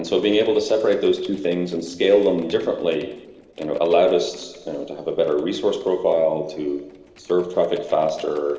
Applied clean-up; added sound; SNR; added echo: neural separator model SepFormer DNS4.